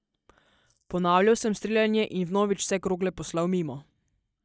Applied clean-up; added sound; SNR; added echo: neural mask model DeepFilterNet 3.